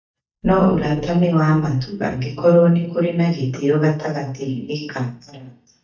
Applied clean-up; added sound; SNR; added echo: neural mask model DeepFilterNet 3.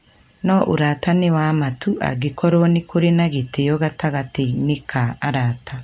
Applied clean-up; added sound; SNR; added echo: none; none; none; none.